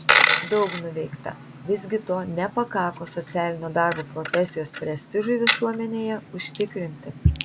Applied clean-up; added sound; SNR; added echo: none; Coin (dropping); 2 dB; none.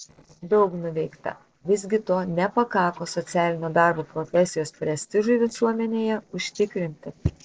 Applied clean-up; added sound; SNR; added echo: neural separator model SepFormer DNS4.